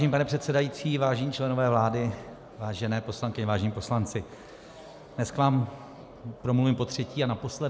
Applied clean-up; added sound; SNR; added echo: none; none; none; none.